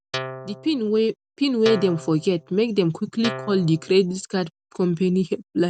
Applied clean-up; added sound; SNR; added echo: none; Guitar; 12 dB; none.